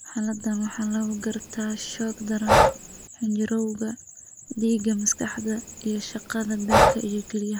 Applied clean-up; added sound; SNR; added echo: none; Breathing; -1 dB; none.